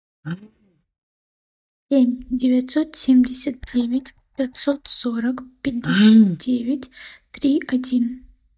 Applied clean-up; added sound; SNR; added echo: neural mask model DeepFilterNet 3.